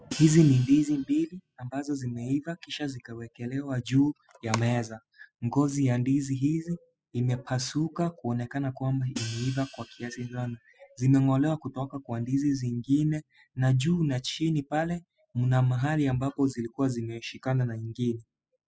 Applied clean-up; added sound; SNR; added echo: classical method spectral subtraction.